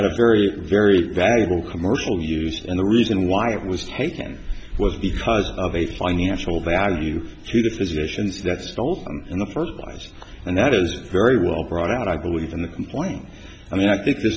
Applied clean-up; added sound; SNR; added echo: none; none; none; none.